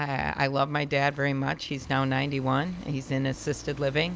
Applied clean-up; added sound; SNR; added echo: none; Accelerating, revving, vroom; 20 dB; none.